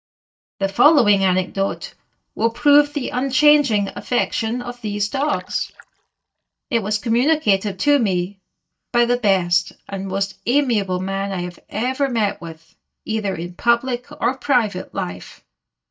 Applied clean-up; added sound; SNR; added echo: neural mask model DeepFilterNet 3.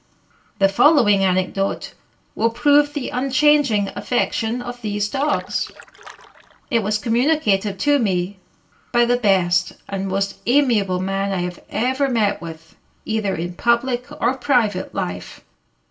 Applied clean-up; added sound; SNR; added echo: none; Splash, splatter; 19 dB; reverberation time 0.2 s.